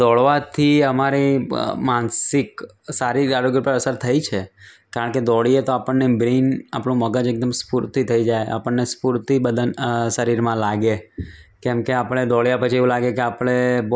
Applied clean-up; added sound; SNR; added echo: none; none; none; none.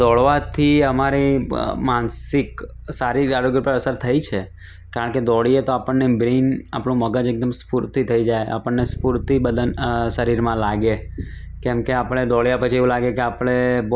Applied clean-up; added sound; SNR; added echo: none; Bass guitar; 14 dB; none.